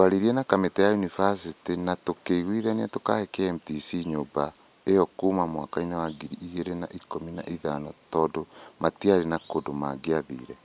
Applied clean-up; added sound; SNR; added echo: none; none; none; none.